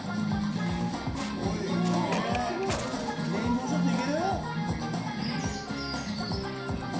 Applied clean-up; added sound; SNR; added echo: none; Bird; 15 dB; reverberation time 0.5 s.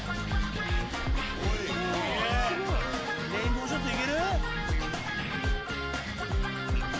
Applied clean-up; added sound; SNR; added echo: none; none; none; none.